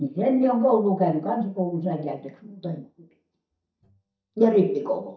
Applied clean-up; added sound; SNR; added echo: neural mask model DeepFilterNet 3.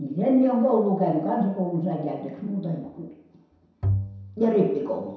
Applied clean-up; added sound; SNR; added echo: none; Bowed string instrument; 5 dB; reverberation time 0.7 s.